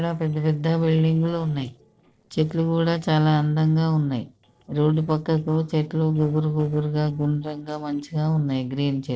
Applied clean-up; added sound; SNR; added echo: neural separator model SepFormer DNS4.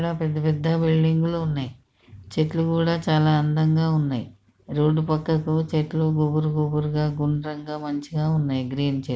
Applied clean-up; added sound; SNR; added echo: none; none; none; none.